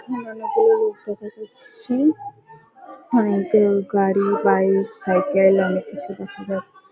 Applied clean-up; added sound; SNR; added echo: none; none; none; none.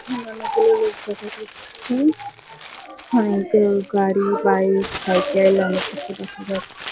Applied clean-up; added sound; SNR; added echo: none; Crumpling, crinkling; 17 dB; none.